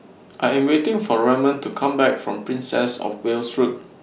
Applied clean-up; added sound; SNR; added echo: none; none; none; none.